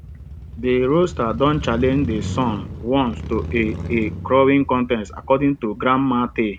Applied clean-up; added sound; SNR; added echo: none; Motorcycle; 10 dB; none.